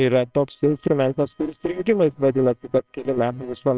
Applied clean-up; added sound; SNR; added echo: neural separator model SepFormer WHAMR!.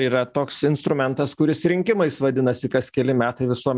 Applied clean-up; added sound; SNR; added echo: none; none; none; none.